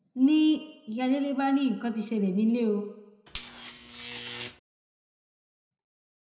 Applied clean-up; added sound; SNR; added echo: none; Buzz; 13 dB; reverberation time 0.7 s.